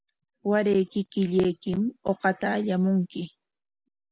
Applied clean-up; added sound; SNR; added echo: none; none; none; none.